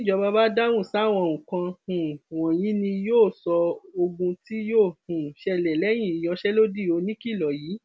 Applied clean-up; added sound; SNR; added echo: none; none; none; none.